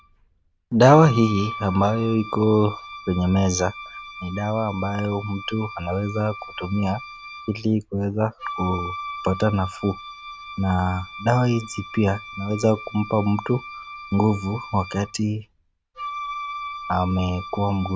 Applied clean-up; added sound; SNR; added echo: none; Wind instrument, woodwind instrument; 13 dB; none.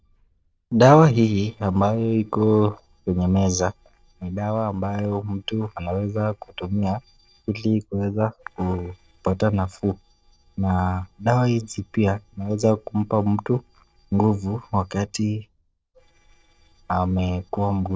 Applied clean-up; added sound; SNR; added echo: neural separator model SepFormer DNS4.